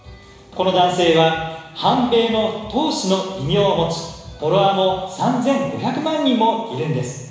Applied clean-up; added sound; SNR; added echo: none; none; none; reverberation time 1.0 s.